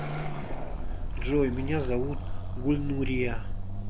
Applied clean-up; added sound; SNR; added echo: none; Car passing by / Accelerating, revving, vroom; -1 dB; none.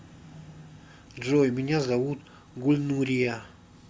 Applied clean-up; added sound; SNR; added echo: none; none; none; none.